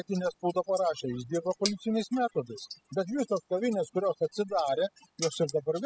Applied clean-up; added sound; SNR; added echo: classical method spectral subtraction.